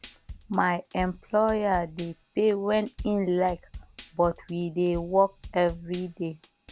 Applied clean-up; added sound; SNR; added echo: none; Drum / Drum kit; 18 dB; none.